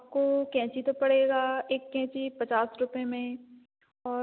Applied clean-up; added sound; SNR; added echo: none; none; none; none.